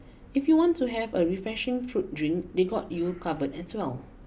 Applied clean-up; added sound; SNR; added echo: none; none; none; none.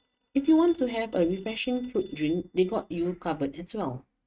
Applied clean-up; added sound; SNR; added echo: neural mask model RNNoise.